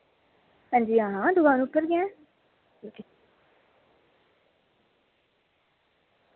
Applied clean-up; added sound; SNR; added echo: none; none; none; none.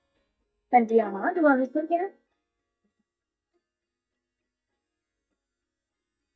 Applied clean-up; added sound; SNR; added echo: neural mask model DeepFilterNet 3.